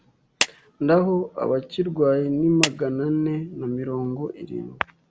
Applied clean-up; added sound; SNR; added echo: none; Clapping; 7 dB; none.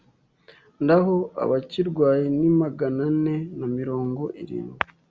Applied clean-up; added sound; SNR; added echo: none; none; none; none.